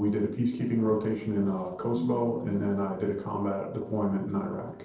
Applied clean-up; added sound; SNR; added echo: neural separator model SepFormer DNS4.